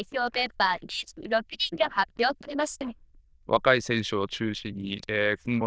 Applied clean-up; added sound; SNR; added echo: neural diffusion model UNIVERSE++.